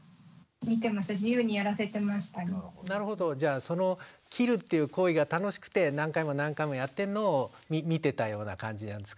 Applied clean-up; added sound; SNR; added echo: none; none; none; none.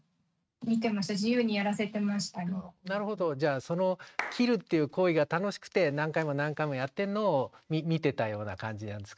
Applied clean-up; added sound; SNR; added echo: neural mask model RNNoise.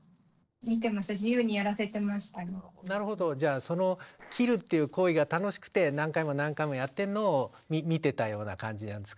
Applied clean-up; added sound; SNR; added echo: neural separator model SepFormer DNS4.